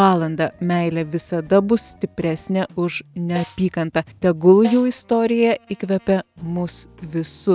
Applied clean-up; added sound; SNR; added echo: none; Snare drum; 19 dB; none.